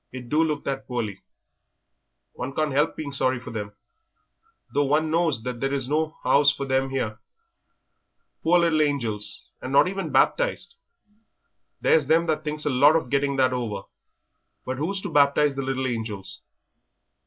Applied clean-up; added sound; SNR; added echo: none; none; none; none.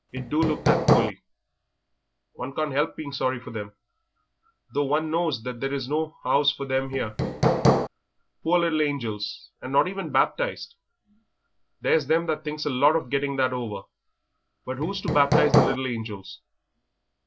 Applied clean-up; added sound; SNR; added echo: none; Hammer; -5 dB; none.